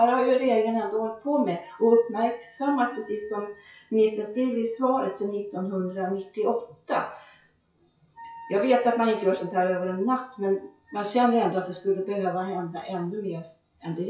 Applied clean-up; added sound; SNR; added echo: classical method WPE with log-MMSE.